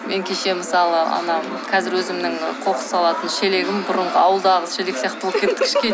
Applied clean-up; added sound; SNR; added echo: none; none; none; none.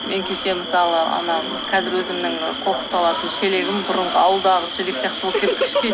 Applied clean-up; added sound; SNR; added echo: none; Hiss + Cricket; 8 dB; none.